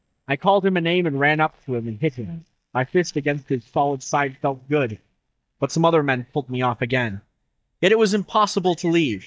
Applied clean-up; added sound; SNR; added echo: neural mask model DeepFilterNet 3.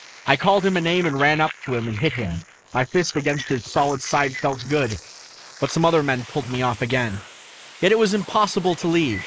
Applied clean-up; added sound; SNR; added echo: neural mask model Resemble Enhance denoiser.